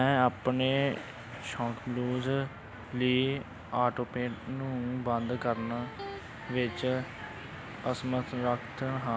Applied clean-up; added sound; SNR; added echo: none; Electric guitar; 15 dB; none.